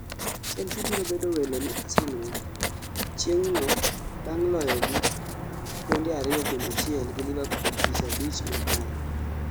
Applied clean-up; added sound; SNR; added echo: none; Writing; -2 dB; none.